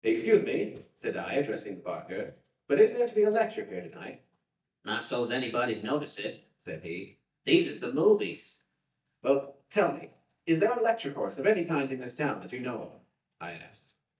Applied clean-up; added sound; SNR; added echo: neural mask model DeepFilterNet 3.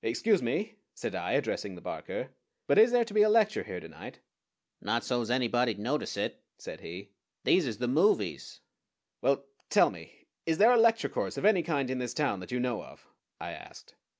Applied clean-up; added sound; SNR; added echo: none; none; none; none.